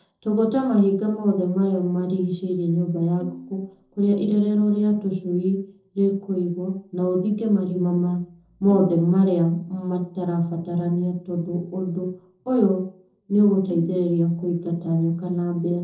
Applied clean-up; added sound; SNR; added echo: neural separator model SepFormer DNS4.